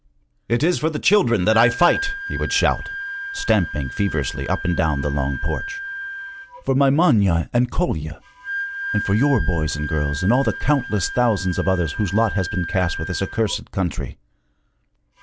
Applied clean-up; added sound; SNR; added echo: none; Wind instrument, woodwind instrument; 11 dB; none.